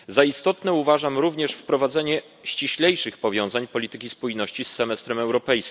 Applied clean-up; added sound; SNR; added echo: none; none; none; none.